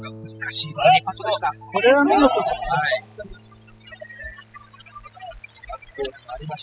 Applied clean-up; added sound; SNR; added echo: classical method spectral subtraction.